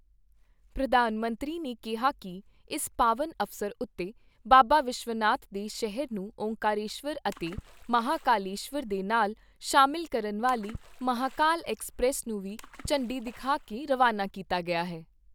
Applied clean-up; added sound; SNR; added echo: none; Water / Splash, splatter; 18 dB; none.